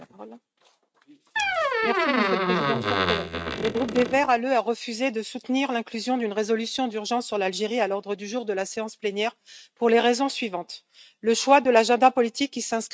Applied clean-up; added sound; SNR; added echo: neural mask model RNNoise.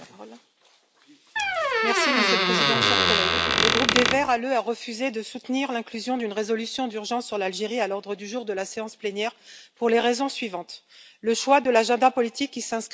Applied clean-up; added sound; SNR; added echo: none; Squeak; -4 dB; none.